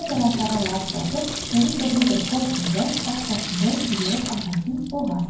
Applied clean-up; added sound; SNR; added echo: none; Sink (filling or washing) / Water tap, faucet; 6 dB; reverberation time 0.9 s.